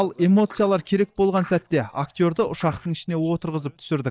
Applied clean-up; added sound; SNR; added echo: neural mask model DeepFilterNet 3.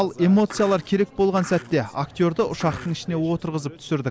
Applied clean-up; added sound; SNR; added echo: none; Skateboard; 18 dB; none.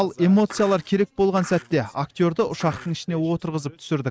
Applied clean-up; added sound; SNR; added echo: neural mask model RNNoise.